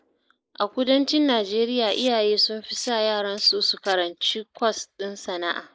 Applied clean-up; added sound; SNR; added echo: neural mask model Resemble Enhance denoiser.